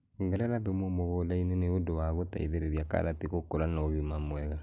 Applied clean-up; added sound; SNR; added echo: none; none; none; none.